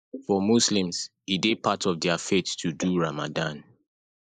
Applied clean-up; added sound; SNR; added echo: neural mask model Resemble Enhance denoiser.